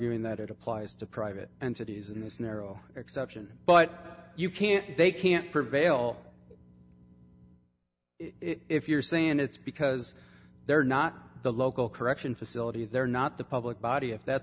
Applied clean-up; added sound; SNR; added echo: none; none; none; none.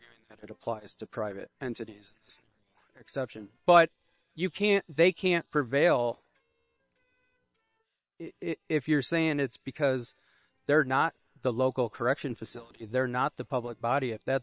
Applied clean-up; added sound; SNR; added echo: neural separator model SepFormer WHAM!.